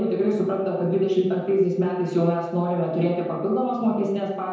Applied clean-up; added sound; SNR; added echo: none; none; none; reverberation time 0.9 s.